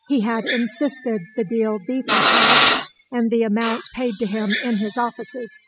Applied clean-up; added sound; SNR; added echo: classical method spectral subtraction.